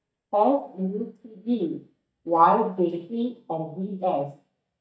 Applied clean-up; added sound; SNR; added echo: neural mask model DeepFilterNet 3.